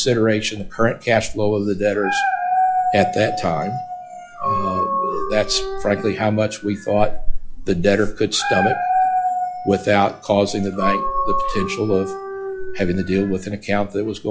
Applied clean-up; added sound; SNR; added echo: classical method log-MMSE.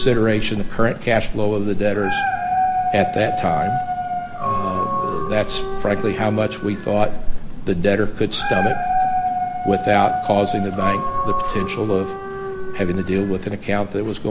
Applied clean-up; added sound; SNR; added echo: none; Dog; 5 dB; none.